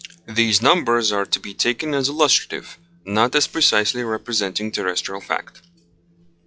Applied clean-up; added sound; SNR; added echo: classical method log-MMSE.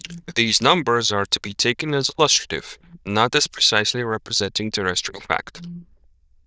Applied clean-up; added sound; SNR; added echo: neural diffusion model UNIVERSE++.